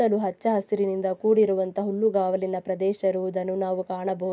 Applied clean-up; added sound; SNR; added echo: none; none; none; none.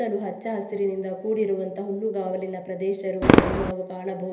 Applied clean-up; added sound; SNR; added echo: none; Fireworks; -1 dB; reverberation time 1.4 s.